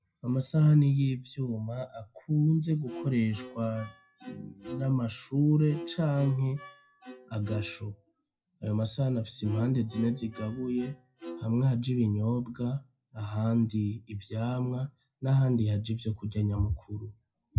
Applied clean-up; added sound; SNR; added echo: classical method WPE with log-MMSE.